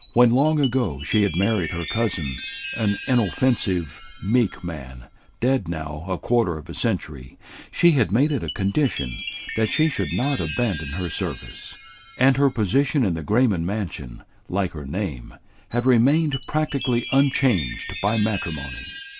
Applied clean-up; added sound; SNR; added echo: none; Chime; 10 dB; none.